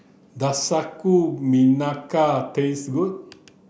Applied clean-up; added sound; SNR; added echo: none; none; none; none.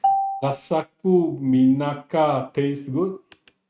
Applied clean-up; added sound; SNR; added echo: neural mask model RNNoise.